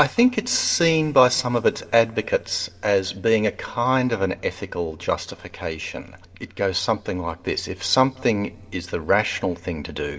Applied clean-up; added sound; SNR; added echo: none; none; none; reverberation time 0.3 s.